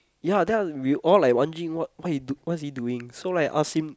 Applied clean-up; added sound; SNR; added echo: none; none; none; none.